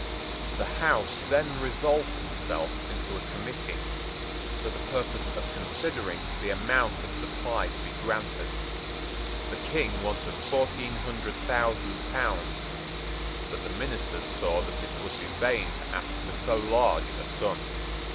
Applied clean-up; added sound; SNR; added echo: none; Train; 2 dB; none.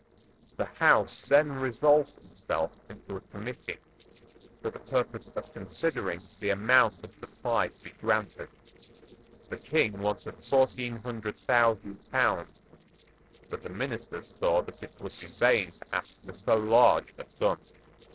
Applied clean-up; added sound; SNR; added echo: neural separator model SepFormer DNS4.